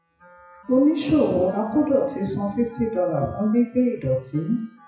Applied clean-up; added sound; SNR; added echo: classical method WPE with log-MMSE.